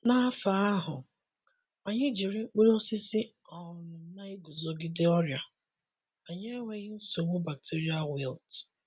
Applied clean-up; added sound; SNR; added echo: none; none; none; none.